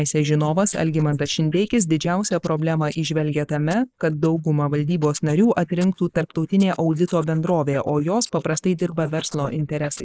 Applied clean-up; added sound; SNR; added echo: neural mask model Resemble Enhance denoiser.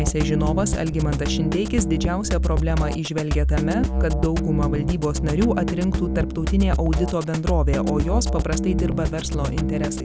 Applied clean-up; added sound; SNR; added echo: none; Drum kit; -1 dB; none.